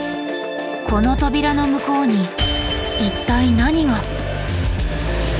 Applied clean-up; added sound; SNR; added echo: none; none; none; none.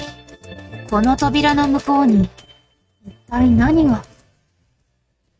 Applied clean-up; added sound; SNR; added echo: neural mask model RNNoise.